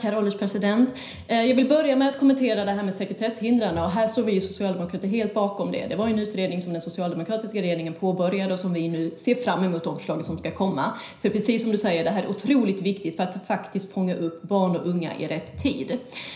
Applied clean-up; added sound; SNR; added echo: none; none; none; reverberation time 0.5 s.